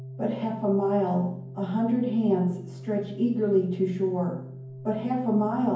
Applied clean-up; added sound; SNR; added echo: none; Organ; 14 dB; reverberation time 0.9 s.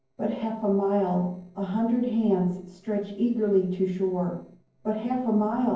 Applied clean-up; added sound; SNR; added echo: neural separator model SepFormer DNS4.